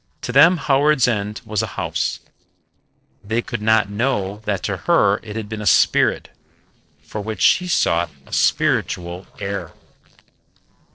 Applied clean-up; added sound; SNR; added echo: neural separator model SepFormer DNS4.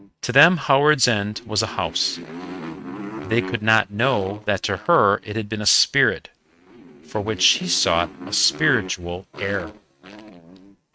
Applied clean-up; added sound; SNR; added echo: neural mask model RNNoise.